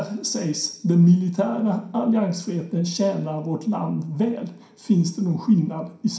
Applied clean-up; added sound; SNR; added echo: none; none; none; reverberation time 0.5 s.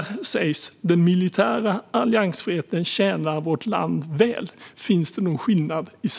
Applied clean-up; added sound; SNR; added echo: none; none; none; none.